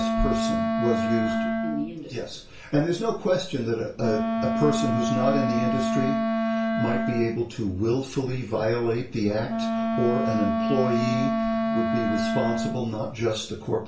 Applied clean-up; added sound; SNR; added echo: none; Wind instrument, woodwind instrument; 0 dB; reverberation time 0.3 s.